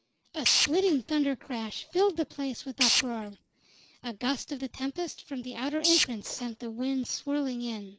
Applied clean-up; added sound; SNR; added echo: neural mask model Resemble Enhance denoiser.